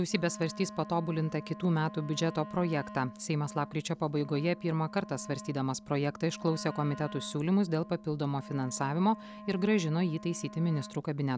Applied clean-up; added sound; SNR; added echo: none; Wind instrument, woodwind instrument; 15 dB; none.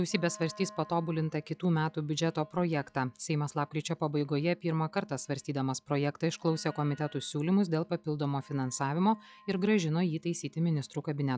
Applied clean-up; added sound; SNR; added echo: classical method log-MMSE.